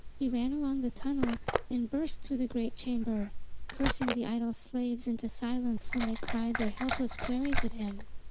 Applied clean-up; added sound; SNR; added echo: none; Liquid; 0 dB; none.